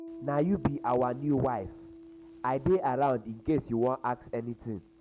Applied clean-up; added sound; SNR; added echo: none; Piano; 18 dB; none.